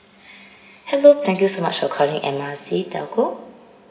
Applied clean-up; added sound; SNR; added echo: none; none; none; none.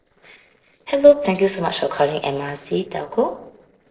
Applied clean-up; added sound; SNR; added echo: neural separator model SepFormer DNS4.